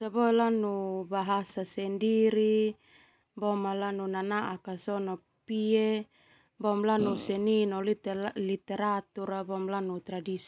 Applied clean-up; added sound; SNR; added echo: none; Fart; 6 dB; none.